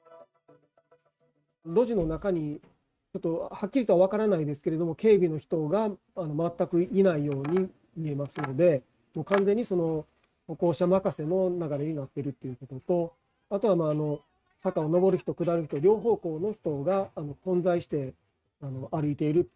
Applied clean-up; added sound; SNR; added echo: neural mask model RNNoise.